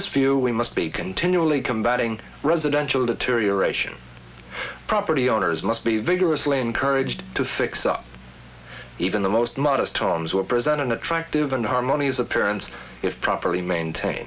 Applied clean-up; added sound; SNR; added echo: none; none; none; none.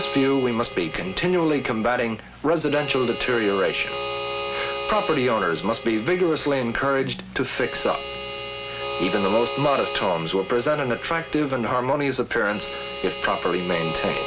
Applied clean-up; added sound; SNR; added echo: none; Harmonica; 9 dB; none.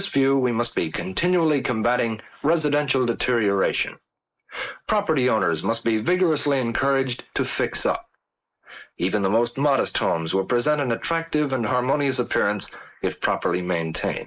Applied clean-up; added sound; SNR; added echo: neural mask model Resemble Enhance denoiser.